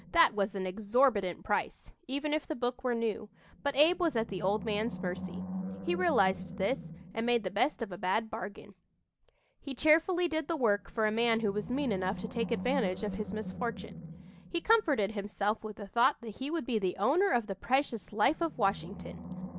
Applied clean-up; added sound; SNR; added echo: none; Animal; 13 dB; none.